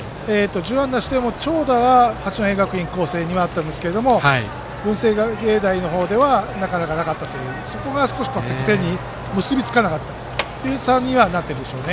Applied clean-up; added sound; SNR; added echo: none; none; none; none.